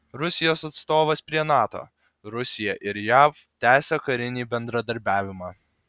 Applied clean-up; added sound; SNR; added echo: none; none; none; none.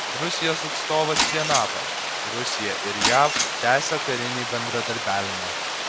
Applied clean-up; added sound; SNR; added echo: none; Shatter + Water; 0 dB; none.